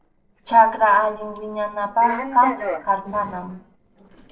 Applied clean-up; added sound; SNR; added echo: neural separator model SepFormer DNS4.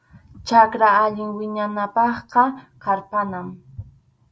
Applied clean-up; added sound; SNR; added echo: none; none; none; none.